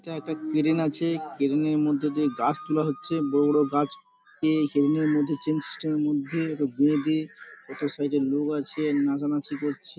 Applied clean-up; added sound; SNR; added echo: none; none; none; none.